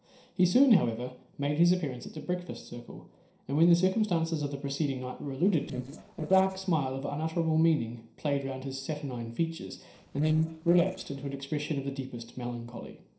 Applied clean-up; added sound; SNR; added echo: neural separator model SepFormer DNS4.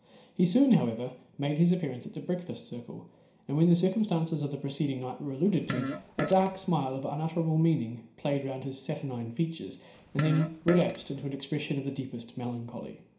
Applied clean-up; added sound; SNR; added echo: none; Fart; 7 dB; reverberation time 0.5 s.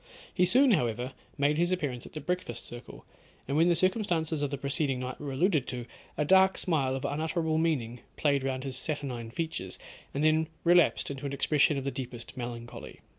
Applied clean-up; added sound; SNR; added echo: none; none; none; none.